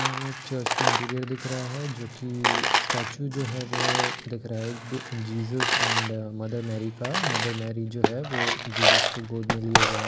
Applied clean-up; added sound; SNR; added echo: none; Coin (dropping); -4 dB; none.